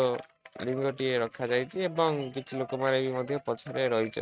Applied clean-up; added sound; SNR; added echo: neural mask model RNNoise.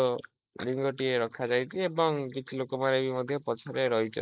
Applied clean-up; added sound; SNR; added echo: neural mask model Resemble Enhance denoiser.